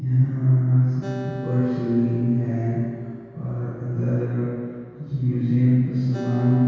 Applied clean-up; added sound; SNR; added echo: none; Acoustic guitar; 18 dB; reverberation time 2.0 s.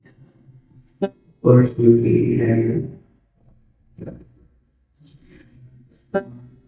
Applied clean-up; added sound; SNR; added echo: neural mask model DeepFilterNet 3.